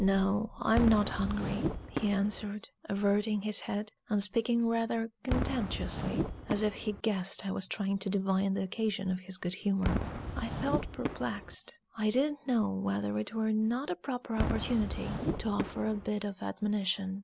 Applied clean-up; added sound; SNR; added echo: none; Whoosh, swoosh, swish / Fireworks; 7 dB; none.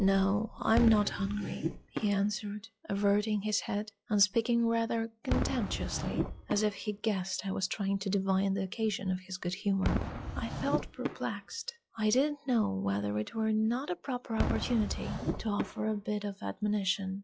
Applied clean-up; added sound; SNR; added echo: classical method log-MMSE.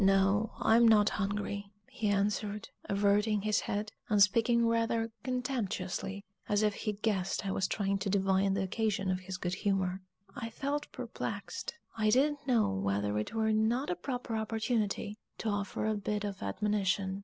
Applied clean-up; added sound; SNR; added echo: none; none; none; none.